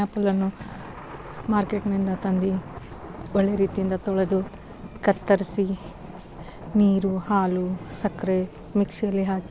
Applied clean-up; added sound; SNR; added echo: none; Thunder; 15 dB; none.